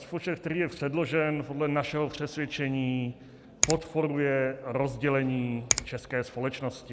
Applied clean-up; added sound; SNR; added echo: none; Finger snapping; 4 dB; none.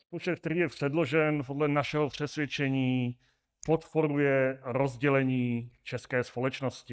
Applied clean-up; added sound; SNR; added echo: neural mask model DeepFilterNet 3.